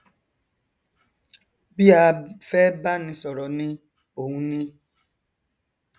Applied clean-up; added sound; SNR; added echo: none; none; none; none.